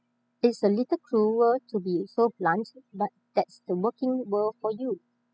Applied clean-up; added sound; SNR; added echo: classical method spectral subtraction.